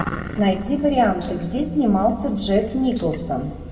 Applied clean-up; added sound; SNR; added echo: none; Rattle (instrument); 7 dB; reverberation time 1.3 s.